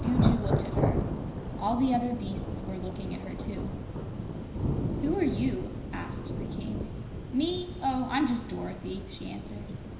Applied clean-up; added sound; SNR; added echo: none; Thunder / Rain; -1 dB; reverberation time 0.9 s.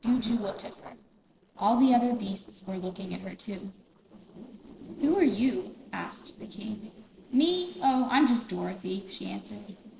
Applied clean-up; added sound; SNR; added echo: neural separator model SepFormer DNS4.